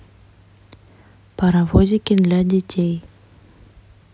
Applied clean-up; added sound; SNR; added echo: none; none; none; none.